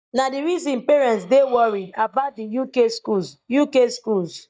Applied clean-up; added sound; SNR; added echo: neural mask model DeepFilterNet 3.